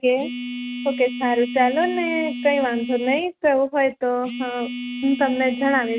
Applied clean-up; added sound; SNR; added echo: neural mask model RNNoise.